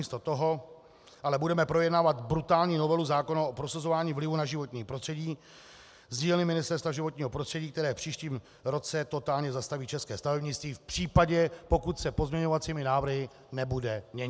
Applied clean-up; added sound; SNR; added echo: none; none; none; none.